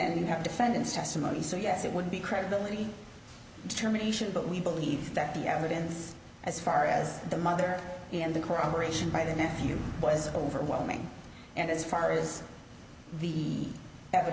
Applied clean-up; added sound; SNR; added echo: none; none; none; none.